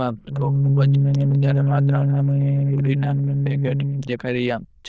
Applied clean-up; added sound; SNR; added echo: neural diffusion model UNIVERSE++.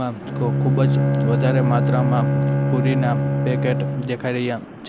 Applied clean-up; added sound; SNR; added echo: none; Bowed string instrument; -5 dB; none.